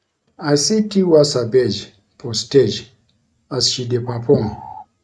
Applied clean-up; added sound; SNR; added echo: neural mask model RNNoise.